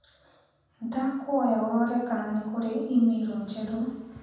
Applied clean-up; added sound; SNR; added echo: none; none; none; reverberation time 1.2 s.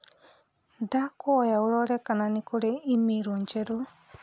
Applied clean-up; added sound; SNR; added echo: none; none; none; none.